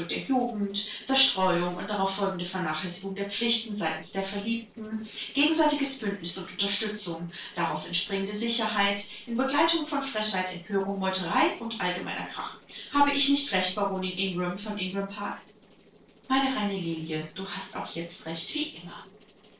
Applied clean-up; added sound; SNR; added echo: neural separator model SepFormer DNS4.